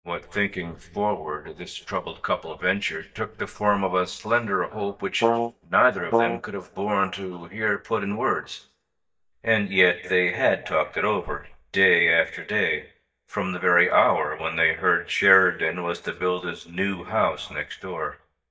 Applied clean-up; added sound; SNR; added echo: neural mask model DeepFilterNet 3.